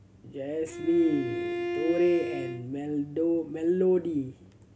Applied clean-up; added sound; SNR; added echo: none; Bowed string instrument; 5 dB; none.